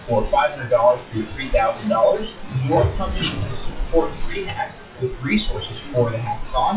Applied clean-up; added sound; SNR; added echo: classical method WPE with log-MMSE.